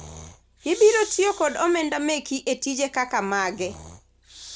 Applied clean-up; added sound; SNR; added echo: none; Breathing; 17 dB; none.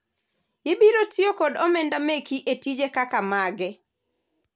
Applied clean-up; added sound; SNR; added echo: none; none; none; none.